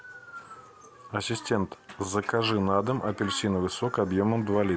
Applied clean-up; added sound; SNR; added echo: none; none; none; none.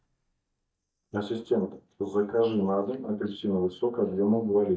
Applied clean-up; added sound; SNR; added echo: neural mask model DeepFilterNet 3.